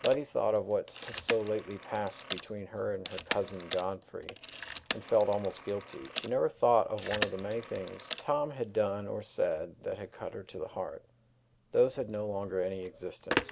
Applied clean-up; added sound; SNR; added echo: none; Telephone; 6 dB; none.